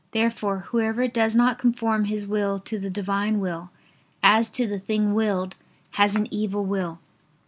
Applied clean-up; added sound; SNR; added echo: none; none; none; none.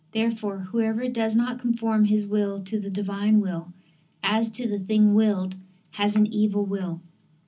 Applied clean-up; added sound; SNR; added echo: none; none; none; reverberation time 0.4 s.